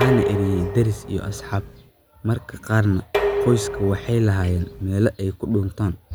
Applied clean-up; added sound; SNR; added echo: none; Dishes, pots, and pans; 6 dB; none.